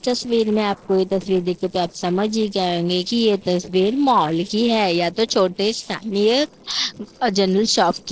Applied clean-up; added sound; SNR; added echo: neural separator model SepFormer DNS4.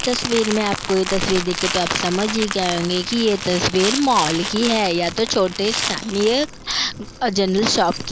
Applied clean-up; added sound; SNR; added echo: none; Crumpling, crinkling; 7 dB; none.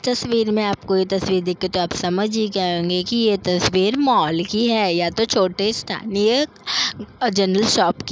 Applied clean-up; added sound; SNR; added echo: none; none; none; none.